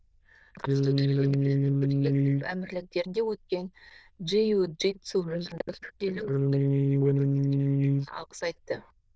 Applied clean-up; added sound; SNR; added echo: neural diffusion model UNIVERSE++.